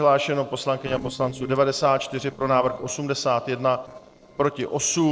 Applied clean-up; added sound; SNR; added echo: neural separator model SepFormer DNS4.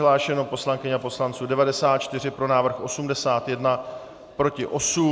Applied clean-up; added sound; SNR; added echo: none; none; none; none.